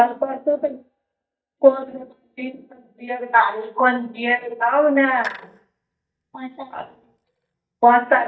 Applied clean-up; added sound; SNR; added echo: neural mask model DeepFilterNet 3.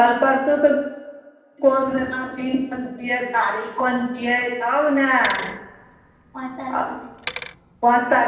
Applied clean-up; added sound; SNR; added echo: none; Bicycle; 14 dB; reverberation time 0.9 s.